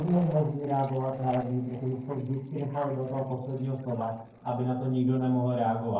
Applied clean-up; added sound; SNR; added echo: neural separator model SepFormer DNS4.